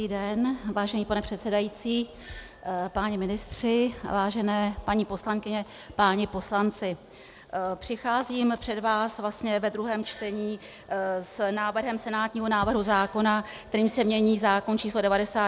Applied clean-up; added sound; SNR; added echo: none; Doorbell; 19 dB; none.